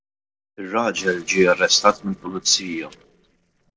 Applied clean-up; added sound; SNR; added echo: neural separator model SepFormer DNS4.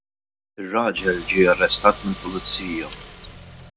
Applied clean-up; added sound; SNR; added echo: none; Car; 15 dB; none.